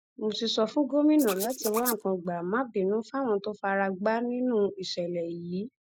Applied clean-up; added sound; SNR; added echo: neural mask model Resemble Enhance denoiser.